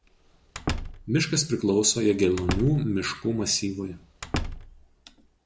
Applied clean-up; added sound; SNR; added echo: none; Slam; 9 dB; none.